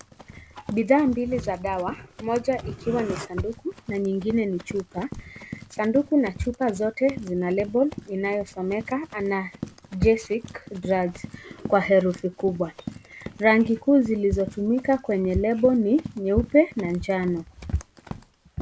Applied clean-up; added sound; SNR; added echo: none; Run; 17 dB; none.